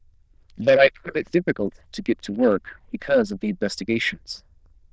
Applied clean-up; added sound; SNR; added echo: neural diffusion model UNIVERSE++.